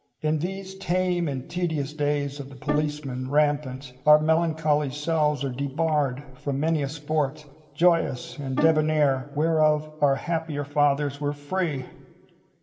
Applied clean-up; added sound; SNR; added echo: none; Bowed string instrument; 5 dB; reverberation time 1.3 s.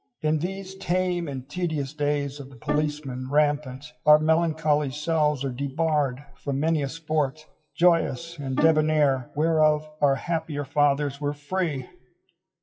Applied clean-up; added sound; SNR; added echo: classical method WPE with log-MMSE.